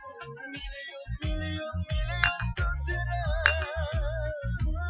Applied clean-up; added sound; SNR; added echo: classical method Wiener filter.